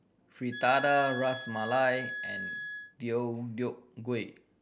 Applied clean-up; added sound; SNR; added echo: none; Wind instrument, woodwind instrument; 8 dB; none.